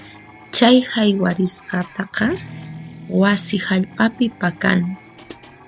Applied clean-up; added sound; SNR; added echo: none; Hi-hat + Guitar; 19 dB; none.